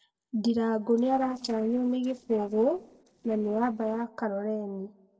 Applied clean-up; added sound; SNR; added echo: neural separator model SepFormer DNS4.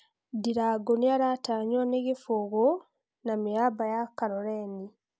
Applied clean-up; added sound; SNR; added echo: none; none; none; none.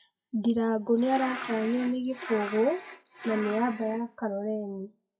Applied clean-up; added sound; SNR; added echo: classical method WPE with log-MMSE.